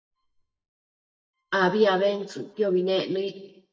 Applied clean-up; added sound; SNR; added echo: neural mask model DeepFilterNet 3.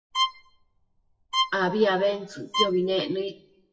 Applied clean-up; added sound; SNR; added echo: classical method WPE with log-MMSE.